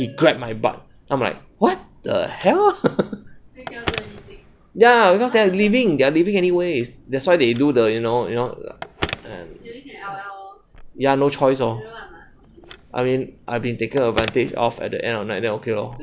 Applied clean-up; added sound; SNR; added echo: none; Telephone; 17 dB; none.